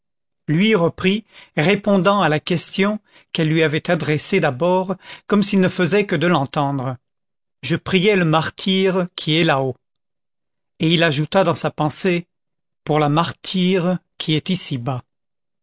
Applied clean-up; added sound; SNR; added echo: none; none; none; none.